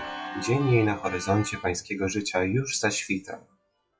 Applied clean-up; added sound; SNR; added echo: classical method WPE with log-MMSE.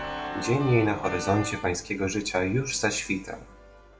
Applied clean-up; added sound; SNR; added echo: none; Organ; 11 dB; reverberation time 0.4 s.